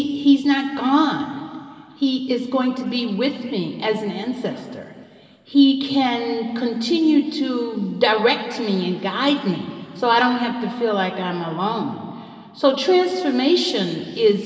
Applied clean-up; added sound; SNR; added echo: none; none; none; reverberation time 2.8 s.